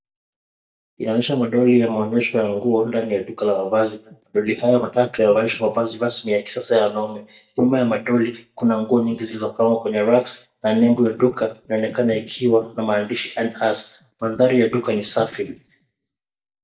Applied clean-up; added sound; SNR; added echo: neural mask model DeepFilterNet 3.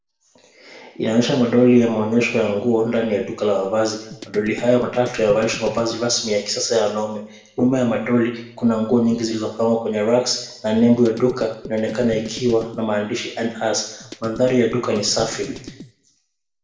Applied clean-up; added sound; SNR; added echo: neural separator model SepFormer DNS4.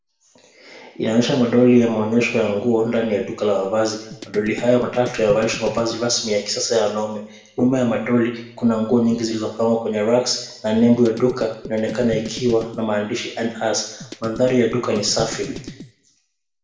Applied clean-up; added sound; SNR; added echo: none; Drum kit; 15 dB; reverberation time 0.7 s.